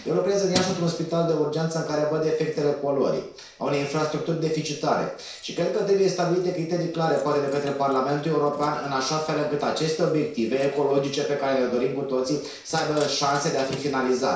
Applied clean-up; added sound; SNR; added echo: none; Keys jangling; 19 dB; reverberation time 0.6 s.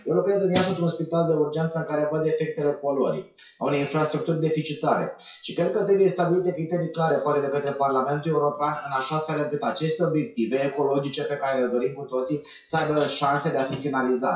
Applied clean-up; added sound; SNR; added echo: classical method WPE with log-MMSE.